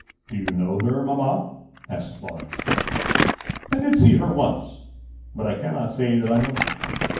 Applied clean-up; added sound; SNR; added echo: none; Crumpling, crinkling; 6 dB; reverberation time 0.9 s.